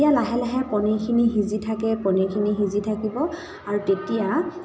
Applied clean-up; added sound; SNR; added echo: none; none; none; none.